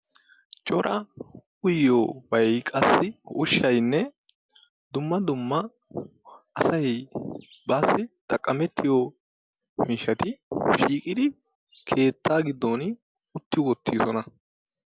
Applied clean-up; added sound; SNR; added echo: none; none; none; none.